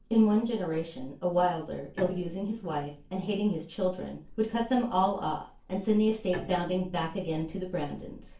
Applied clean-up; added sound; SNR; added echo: none; Bowed string instrument; 20 dB; reverberation time 0.3 s.